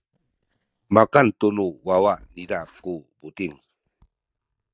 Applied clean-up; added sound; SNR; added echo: neural mask model DeepFilterNet 3.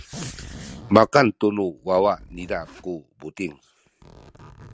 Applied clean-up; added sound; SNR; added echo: none; Zipper (clothing); 19 dB; none.